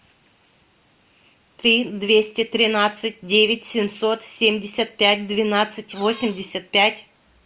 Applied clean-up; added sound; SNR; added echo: none; Squeak; 20 dB; none.